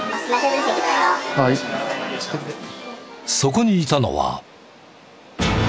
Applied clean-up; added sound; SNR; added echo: none; none; none; none.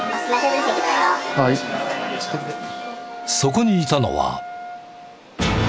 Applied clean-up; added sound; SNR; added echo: none; Wind instrument, woodwind instrument; 11 dB; none.